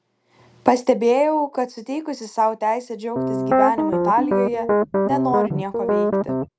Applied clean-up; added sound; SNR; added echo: none; Piano; -2 dB; none.